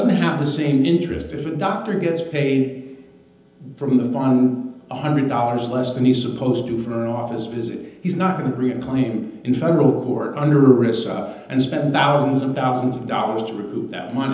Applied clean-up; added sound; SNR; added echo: none; none; none; reverberation time 0.9 s.